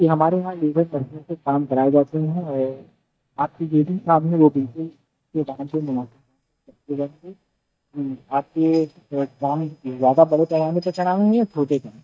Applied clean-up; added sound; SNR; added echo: neural mask model DeepFilterNet 3.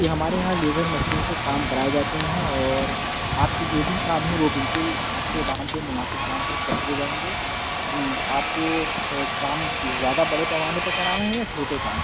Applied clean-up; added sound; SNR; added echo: none; Rain / Train + Domestic sounds, home sounds; -5 dB; none.